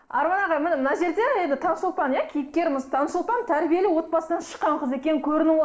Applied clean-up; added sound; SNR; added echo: neural separator model SepFormer DNS4.